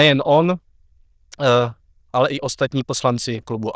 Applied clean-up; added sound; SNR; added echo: neural diffusion model UNIVERSE++.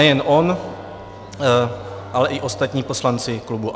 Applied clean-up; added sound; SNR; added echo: none; Bowed string instrument; 19 dB; none.